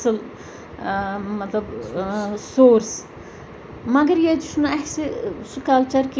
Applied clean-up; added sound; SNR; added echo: none; none; none; none.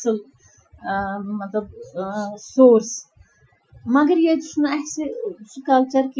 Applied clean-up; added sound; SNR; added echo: classical method Wiener filter.